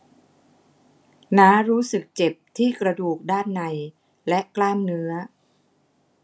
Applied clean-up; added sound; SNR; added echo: none; none; none; none.